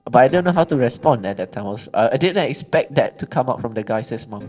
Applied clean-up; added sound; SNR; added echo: neural separator model SepFormer DNS4.